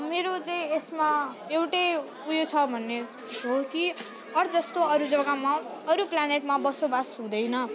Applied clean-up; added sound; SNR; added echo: none; none; none; none.